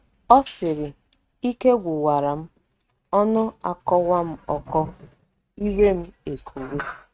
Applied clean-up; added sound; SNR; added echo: neural mask model RNNoise.